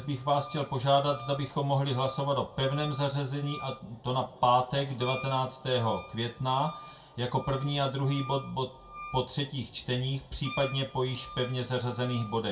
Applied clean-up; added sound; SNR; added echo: none; Wind instrument, woodwind instrument; 17 dB; reverberation time 0.2 s.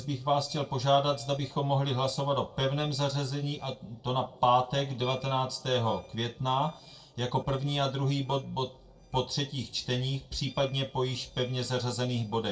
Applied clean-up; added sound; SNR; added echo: neural separator model SepFormer DNS4.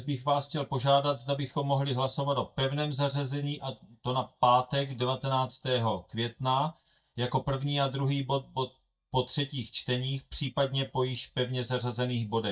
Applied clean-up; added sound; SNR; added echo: neural mask model DeepFilterNet 3.